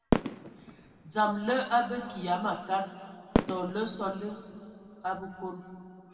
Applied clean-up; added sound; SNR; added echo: none; Fireworks; 3 dB; reverberation time 2.5 s.